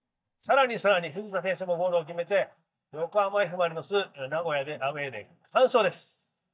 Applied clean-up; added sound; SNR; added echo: neural mask model DeepFilterNet 3.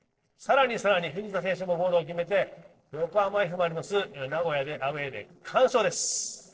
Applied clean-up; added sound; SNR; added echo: neural separator model SepFormer DNS4.